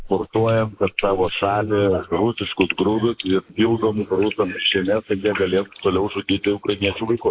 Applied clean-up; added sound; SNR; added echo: neural mask model Resemble Enhance denoiser.